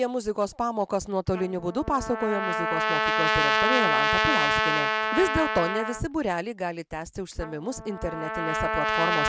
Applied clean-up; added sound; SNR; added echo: none; Trumpet; -1 dB; none.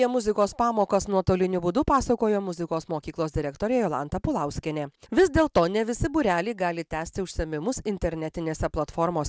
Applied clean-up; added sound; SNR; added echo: none; none; none; none.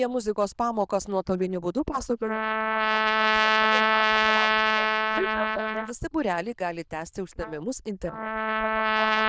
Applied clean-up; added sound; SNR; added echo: neural diffusion model UNIVERSE++.